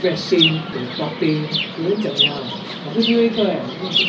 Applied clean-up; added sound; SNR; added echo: none; Chirp, tweet; 2 dB; reverberation time 0.4 s.